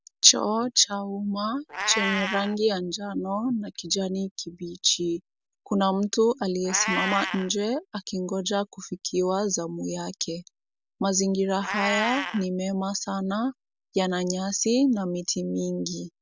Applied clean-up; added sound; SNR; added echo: none; Meow; 11 dB; none.